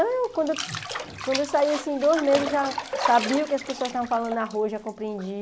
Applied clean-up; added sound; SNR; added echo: none; Bathtub (filling or washing); 8 dB; none.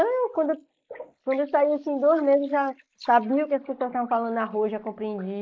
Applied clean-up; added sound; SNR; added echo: neural mask model Resemble Enhance denoiser.